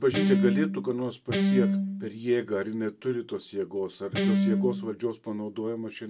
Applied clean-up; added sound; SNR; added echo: none; Guitar; -3 dB; none.